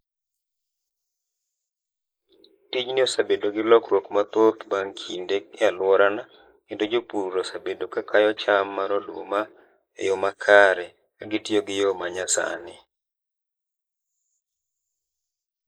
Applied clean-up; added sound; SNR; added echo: neural mask model Resemble Enhance denoiser.